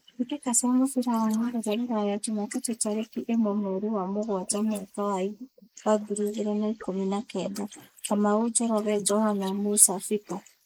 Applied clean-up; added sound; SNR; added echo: neural mask model Resemble Enhance denoiser.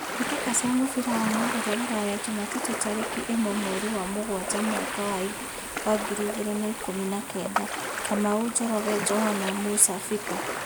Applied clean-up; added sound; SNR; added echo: none; Ocean; 5 dB; none.